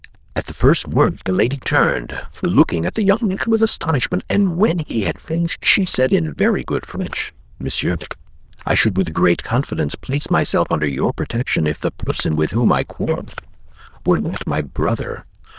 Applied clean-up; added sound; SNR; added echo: neural diffusion model UNIVERSE++.